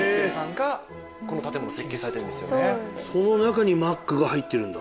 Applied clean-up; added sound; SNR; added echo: none; none; none; none.